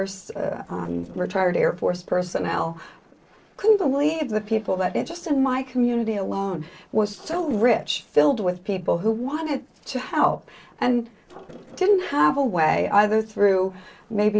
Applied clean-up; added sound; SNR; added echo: neural separator model SepFormer DNS4.